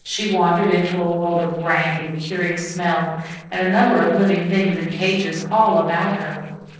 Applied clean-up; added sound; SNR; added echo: neural separator model SepFormer DNS4.